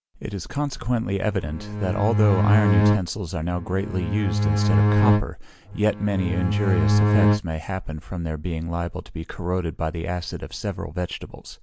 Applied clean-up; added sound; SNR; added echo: none; Bowed string instrument; -5 dB; none.